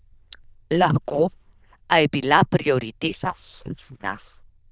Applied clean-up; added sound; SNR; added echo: neural diffusion model UNIVERSE++.